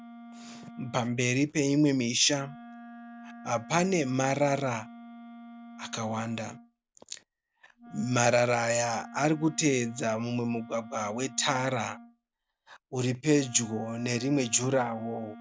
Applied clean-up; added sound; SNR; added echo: none; Wind instrument, woodwind instrument; 18 dB; none.